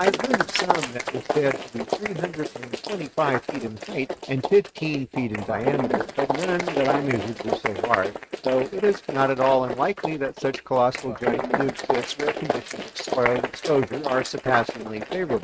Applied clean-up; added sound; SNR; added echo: neural mask model RNNoise.